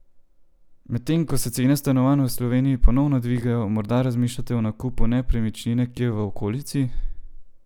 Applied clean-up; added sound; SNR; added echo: none; none; none; none.